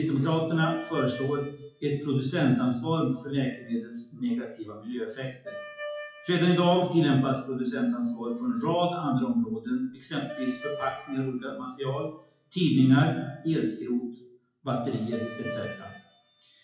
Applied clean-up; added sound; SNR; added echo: classical method WPE with log-MMSE.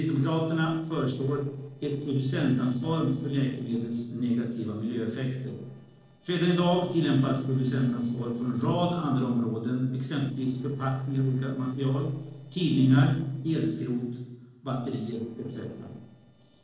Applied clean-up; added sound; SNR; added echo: neural separator model SepFormer DNS4.